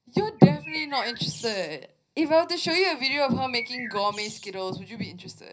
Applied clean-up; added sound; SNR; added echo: none; Bird; 13 dB; reverberation time 0.4 s.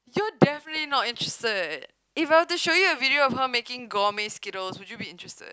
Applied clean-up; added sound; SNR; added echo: none; none; none; none.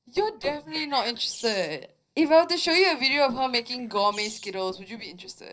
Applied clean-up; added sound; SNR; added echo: neural separator model SepFormer DNS4.